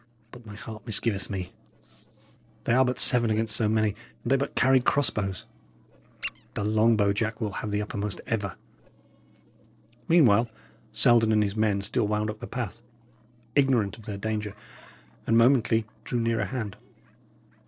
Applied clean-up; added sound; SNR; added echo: neural separator model SepFormer DNS4.